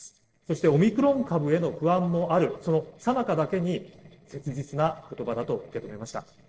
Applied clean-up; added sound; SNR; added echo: neural separator model SepFormer DNS4.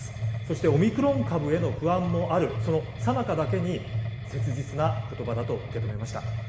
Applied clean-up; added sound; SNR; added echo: none; Mechanisms; 4 dB; reverberation time 1.7 s.